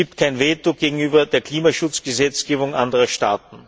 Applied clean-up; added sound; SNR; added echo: none; none; none; none.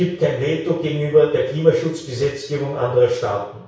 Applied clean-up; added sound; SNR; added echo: none; none; none; reverberation time 0.6 s.